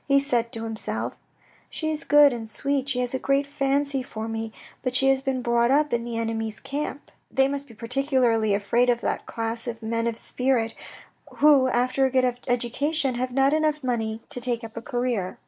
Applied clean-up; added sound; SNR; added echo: neural mask model Resemble Enhance denoiser.